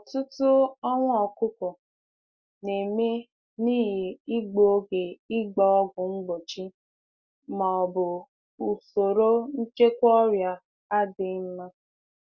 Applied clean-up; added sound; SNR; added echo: none; none; none; none.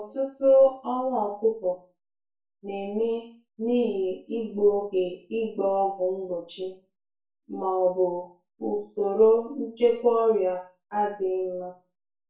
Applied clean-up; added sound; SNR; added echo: none; none; none; reverberation time 0.3 s.